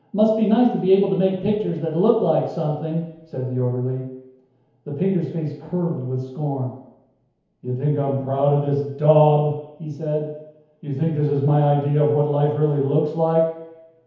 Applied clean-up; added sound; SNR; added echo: none; none; none; reverberation time 1.0 s.